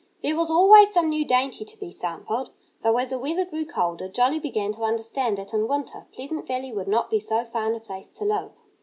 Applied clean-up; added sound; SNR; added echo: none; none; none; none.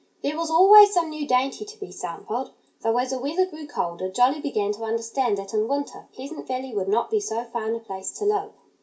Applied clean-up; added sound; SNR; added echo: none; none; none; reverberation time 0.2 s.